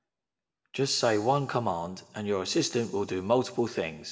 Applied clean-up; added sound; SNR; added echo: none; none; none; reverberation time 1.1 s.